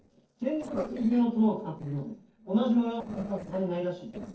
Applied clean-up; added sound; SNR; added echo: neural separator model SepFormer DNS4.